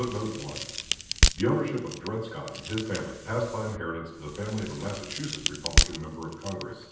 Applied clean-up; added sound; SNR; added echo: none; Crack; -2 dB; reverberation time 0.9 s.